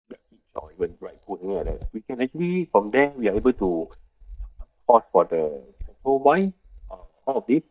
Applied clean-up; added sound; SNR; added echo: neural mask model DeepFilterNet 3.